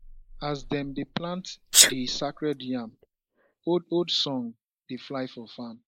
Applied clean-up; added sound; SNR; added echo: neural mask model Resemble Enhance denoiser.